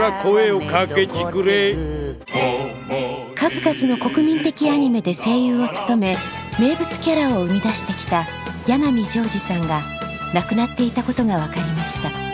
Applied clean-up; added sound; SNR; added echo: none; none; none; none.